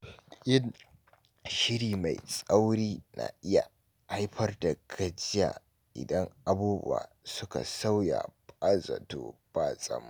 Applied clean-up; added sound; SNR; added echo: none; none; none; none.